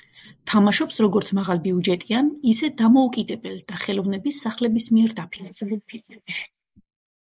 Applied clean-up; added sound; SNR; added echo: neural mask model Resemble Enhance denoiser.